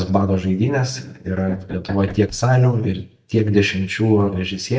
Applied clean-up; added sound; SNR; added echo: neural mask model DeepFilterNet 3.